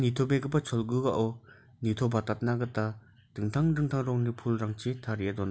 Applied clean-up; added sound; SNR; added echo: none; none; none; none.